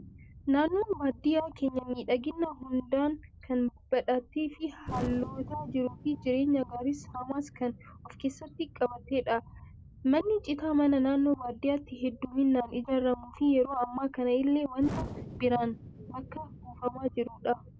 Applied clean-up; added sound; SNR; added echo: none; Explosion; 16 dB; none.